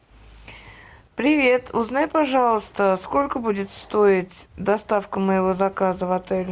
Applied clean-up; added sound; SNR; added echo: none; none; none; none.